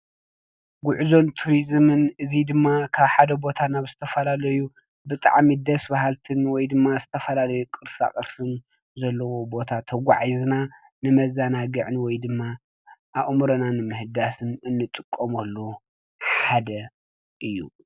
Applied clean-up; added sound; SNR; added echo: none; none; none; none.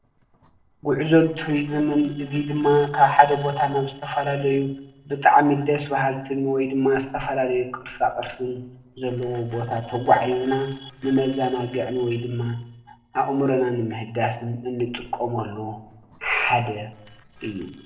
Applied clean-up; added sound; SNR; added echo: neural separator model SepFormer DNS4.